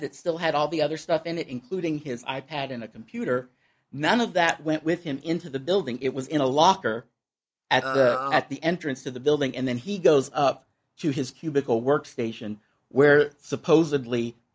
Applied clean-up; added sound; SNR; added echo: neural mask model Resemble Enhance denoiser.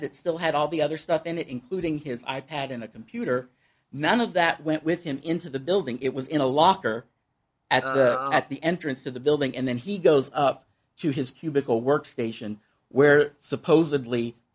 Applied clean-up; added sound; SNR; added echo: none; Burping, eructation; 6 dB; none.